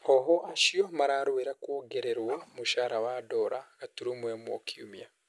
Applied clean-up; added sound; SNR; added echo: none; Dog; 17 dB; none.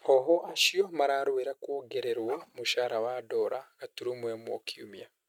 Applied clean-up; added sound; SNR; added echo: neural mask model RNNoise.